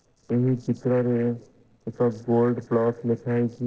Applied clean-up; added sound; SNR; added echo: neural separator model SepFormer DNS4.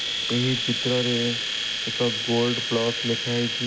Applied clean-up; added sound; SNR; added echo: none; Domestic sounds, home sounds; 1 dB; none.